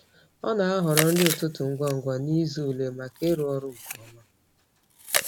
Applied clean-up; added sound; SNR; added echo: none; Chewing, mastication; 7 dB; none.